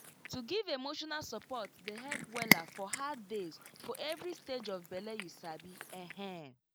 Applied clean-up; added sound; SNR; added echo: none; Cat; -2 dB; none.